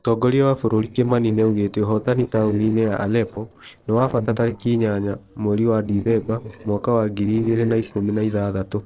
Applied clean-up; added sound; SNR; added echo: neural separator model SepFormer DNS4.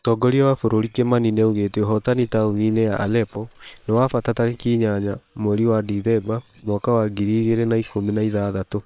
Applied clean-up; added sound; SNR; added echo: neural separator model SepFormer WHAM!.